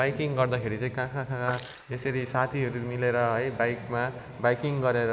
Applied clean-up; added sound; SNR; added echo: neural mask model Resemble Enhance denoiser.